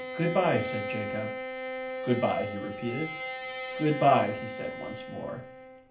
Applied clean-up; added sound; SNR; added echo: none; Bowed string instrument; 6 dB; reverberation time 0.3 s.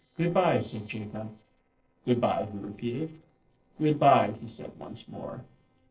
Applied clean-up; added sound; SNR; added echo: neural separator model SepFormer DNS4.